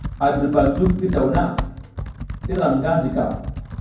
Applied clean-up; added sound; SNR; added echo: none; Computer keyboard; 7 dB; reverberation time 0.9 s.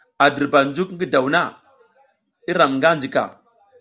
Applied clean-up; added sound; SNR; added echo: none; none; none; none.